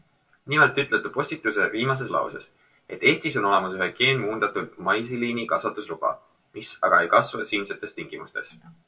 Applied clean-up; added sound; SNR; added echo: none; none; none; reverberation time 0.2 s.